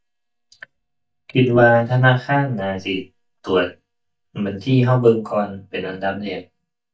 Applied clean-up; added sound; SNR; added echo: neural mask model DeepFilterNet 3.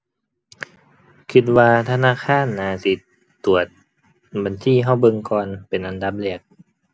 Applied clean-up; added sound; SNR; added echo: none; none; none; none.